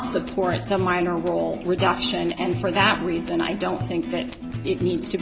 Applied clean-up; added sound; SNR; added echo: none; Acoustic guitar; 7 dB; none.